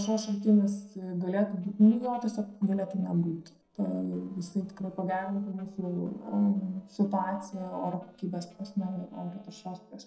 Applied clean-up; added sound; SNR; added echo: neural separator model SepFormer DNS4.